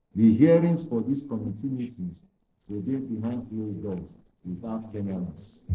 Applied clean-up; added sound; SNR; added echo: neural separator model SepFormer DNS4.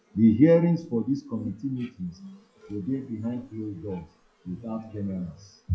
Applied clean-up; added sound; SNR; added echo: classical method WPE with log-MMSE.